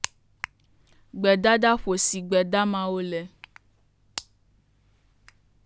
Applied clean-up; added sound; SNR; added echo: none; none; none; none.